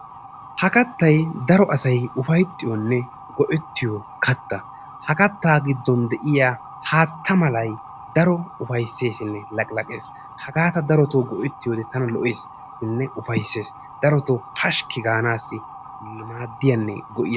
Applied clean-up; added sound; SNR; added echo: none; Motor vehicle (road) / Siren; 18 dB; none.